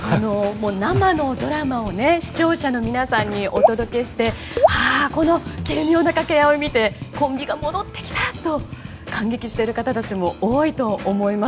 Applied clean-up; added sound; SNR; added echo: none; Raindrop / Drip; -1 dB; none.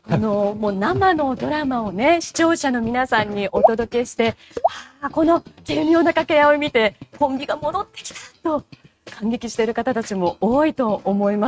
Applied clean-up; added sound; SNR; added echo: neural mask model RNNoise.